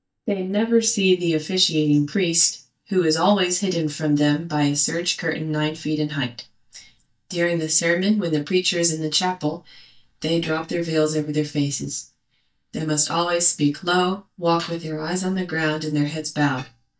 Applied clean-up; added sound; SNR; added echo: neural mask model DeepFilterNet 3.